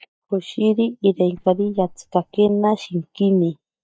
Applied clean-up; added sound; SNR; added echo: neural mask model DeepFilterNet 3.